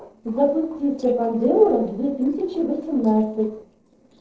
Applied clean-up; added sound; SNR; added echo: neural separator model SepFormer DNS4.